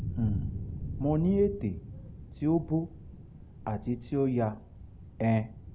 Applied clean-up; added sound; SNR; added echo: none; Thunder; 9 dB; none.